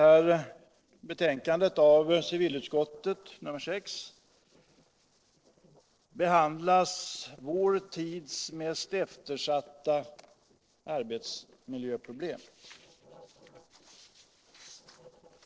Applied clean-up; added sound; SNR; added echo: neural separator model SepFormer DNS4.